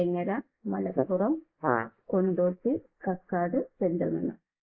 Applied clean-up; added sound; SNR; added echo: neural mask model Resemble Enhance denoiser.